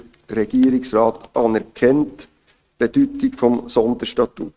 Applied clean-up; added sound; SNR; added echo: neural mask model RNNoise.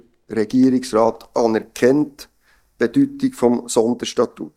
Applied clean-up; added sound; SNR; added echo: neural mask model DeepFilterNet 3.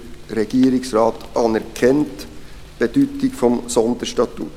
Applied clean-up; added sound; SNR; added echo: none; Rain; 18 dB; none.